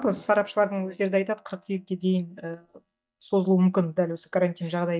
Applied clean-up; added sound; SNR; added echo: neural mask model DeepFilterNet 3.